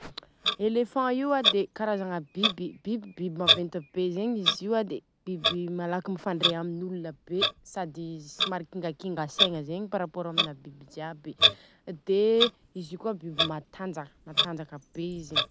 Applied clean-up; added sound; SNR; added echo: none; Clock; 1 dB; none.